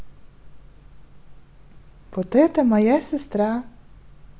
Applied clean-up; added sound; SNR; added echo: none; none; none; none.